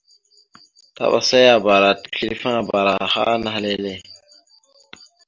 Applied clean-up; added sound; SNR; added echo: none; none; none; none.